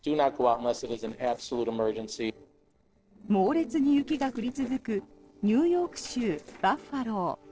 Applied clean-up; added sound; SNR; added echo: neural separator model SepFormer DNS4.